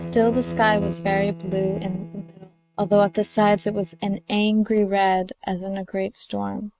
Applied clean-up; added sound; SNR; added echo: neural mask model RNNoise.